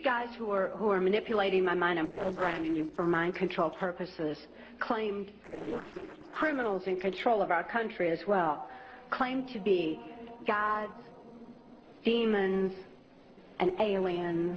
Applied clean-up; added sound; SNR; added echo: neural separator model SepFormer DNS4.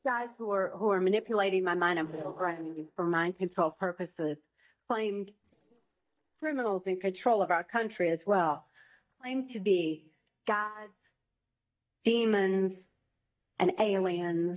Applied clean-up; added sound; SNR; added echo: neural mask model DeepFilterNet 3.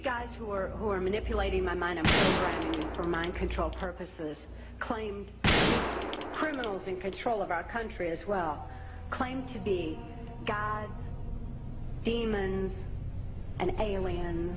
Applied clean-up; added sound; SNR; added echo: none; Gunshot, gunfire; -3 dB; none.